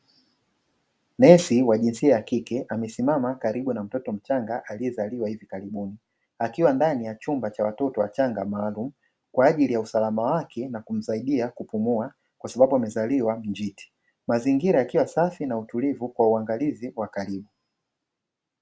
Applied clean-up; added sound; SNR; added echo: none; none; none; none.